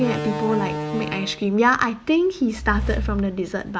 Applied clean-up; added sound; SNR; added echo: none; Slam; 7 dB; none.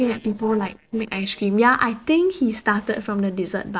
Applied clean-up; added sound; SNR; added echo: neural separator model SepFormer DNS4.